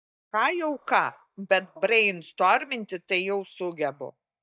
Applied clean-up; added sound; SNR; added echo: neural mask model DeepFilterNet 3.